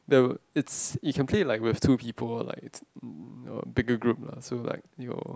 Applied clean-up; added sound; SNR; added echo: none; none; none; none.